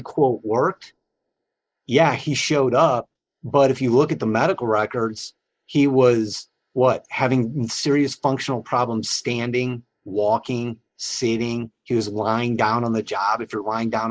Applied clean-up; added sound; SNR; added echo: neural mask model Resemble Enhance denoiser.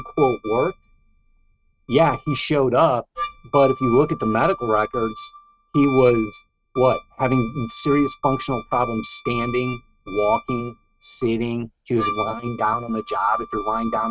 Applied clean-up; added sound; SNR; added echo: neural mask model RNNoise.